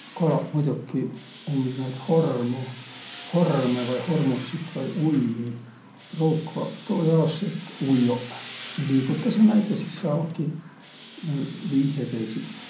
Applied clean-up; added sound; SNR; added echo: none; Tools; 18 dB; reverberation time 0.5 s.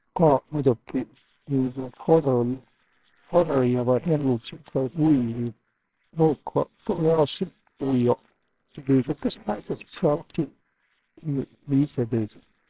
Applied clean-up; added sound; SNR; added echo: neural separator model SepFormer WHAMR!.